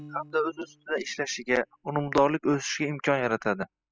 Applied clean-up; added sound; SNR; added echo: classical method spectral subtraction.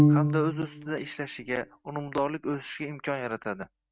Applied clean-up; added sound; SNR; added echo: neural mask model RNNoise.